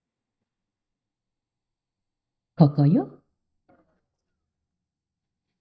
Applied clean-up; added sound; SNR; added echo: neural mask model DeepFilterNet 3.